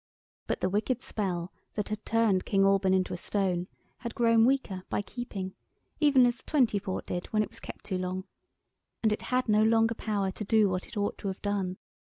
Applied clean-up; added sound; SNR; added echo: none; none; none; none.